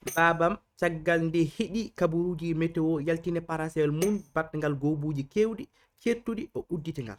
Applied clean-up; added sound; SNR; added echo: neural mask model RNNoise.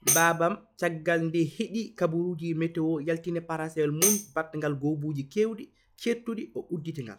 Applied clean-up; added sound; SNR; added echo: classical method log-MMSE.